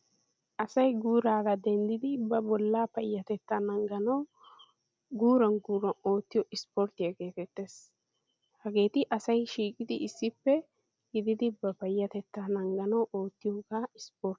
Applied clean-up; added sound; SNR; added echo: none; none; none; none.